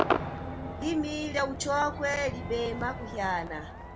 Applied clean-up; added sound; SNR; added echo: none; Crowd / Cheering / Fireworks; 3 dB; none.